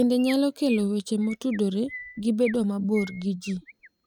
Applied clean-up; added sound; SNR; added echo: neural mask model RNNoise.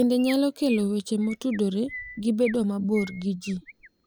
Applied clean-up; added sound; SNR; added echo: none; Chirp, tweet; 17 dB; none.